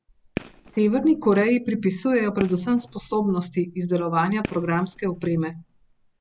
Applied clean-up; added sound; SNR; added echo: none; Fireworks; 17 dB; none.